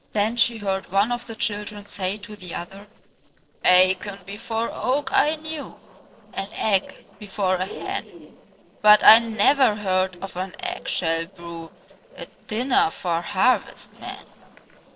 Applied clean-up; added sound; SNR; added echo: neural separator model SepFormer DNS4.